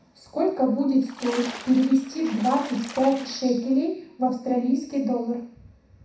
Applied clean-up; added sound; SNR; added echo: none; Splash, splatter; 15 dB; reverberation time 0.7 s.